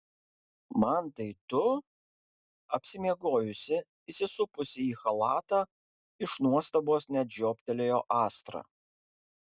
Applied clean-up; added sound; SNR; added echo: none; none; none; none.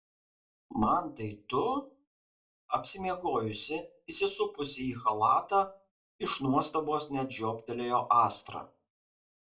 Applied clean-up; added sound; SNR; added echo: none; none; none; reverberation time 0.2 s.